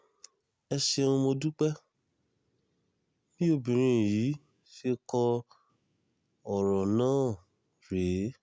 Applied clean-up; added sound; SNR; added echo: none; none; none; none.